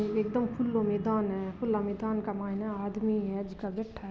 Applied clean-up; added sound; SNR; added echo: none; none; none; none.